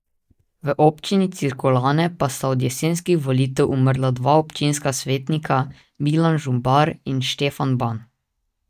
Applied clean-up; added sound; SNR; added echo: neural mask model DeepFilterNet 3.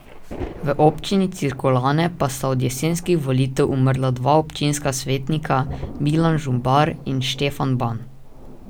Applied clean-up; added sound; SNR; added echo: none; Thunder; 19 dB; none.